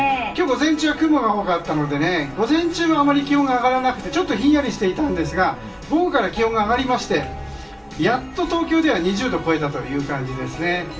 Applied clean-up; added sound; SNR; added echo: none; Growling; 18 dB; reverberation time 0.3 s.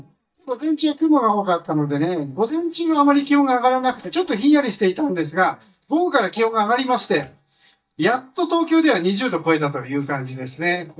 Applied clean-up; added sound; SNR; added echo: neural mask model DeepFilterNet 3.